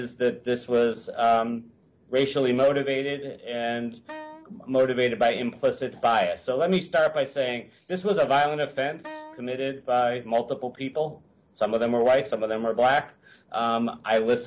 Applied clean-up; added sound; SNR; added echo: none; Wind instrument, woodwind instrument; 19 dB; none.